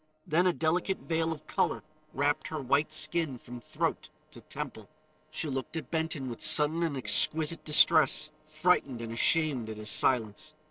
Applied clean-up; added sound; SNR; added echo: neural separator model SepFormer DNS4.